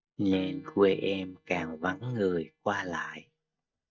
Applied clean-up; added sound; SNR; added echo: neural mask model DeepFilterNet 3.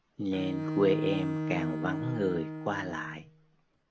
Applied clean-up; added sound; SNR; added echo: none; Bowed string instrument; 3 dB; none.